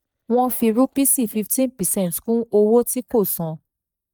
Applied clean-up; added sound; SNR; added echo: neural mask model DeepFilterNet 3.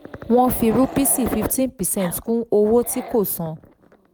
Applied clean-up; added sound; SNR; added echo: none; Growling; 17 dB; none.